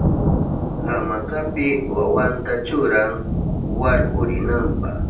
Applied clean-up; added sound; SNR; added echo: none; Thunder; -1 dB; reverberation time 0.6 s.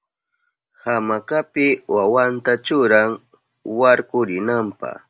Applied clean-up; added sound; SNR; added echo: none; none; none; none.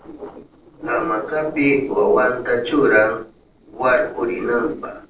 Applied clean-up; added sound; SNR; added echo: neural separator model SepFormer DNS4.